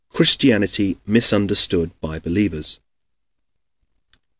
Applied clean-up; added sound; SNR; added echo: none; none; none; none.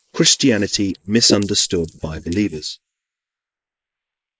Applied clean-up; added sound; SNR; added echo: neural mask model Resemble Enhance denoiser.